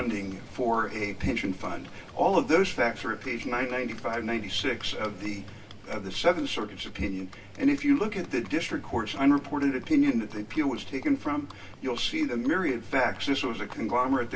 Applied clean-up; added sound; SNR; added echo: none; Livestock, farm animals, working animals; 18 dB; reverberation time 0.1 s.